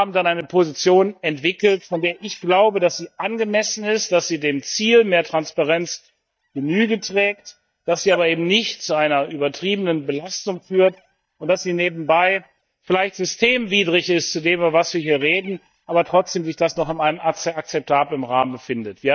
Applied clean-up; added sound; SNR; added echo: neural mask model DeepFilterNet 3.